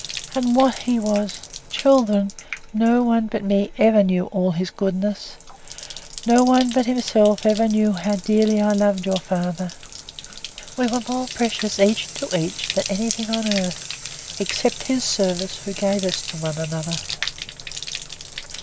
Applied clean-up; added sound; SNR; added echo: none; Bathtub (filling or washing); 12 dB; none.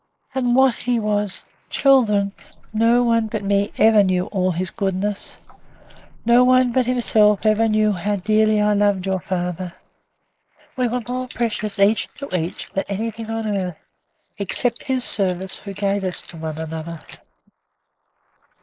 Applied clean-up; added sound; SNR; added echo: neural mask model Resemble Enhance denoiser.